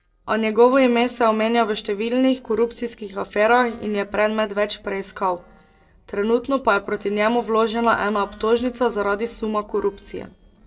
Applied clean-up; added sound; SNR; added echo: neural separator model SepFormer DNS4.